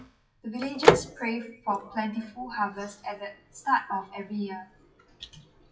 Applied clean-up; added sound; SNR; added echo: classical method WPE with log-MMSE.